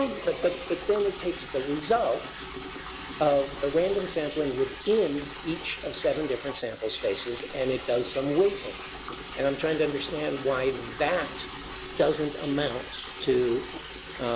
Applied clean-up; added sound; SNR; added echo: none; Liquid; 10 dB; none.